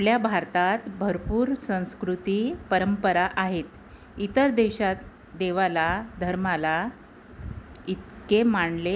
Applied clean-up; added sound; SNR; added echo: none; none; none; none.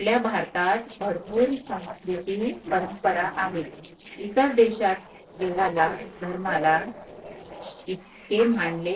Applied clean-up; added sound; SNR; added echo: neural separator model SepFormer DNS4.